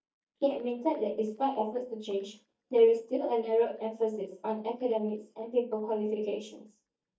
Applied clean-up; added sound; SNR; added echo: neural mask model DeepFilterNet 3.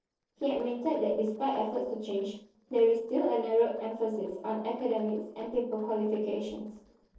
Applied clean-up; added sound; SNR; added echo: neural separator model SepFormer DNS4.